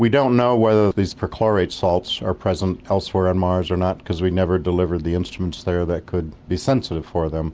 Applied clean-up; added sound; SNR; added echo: none; none; none; none.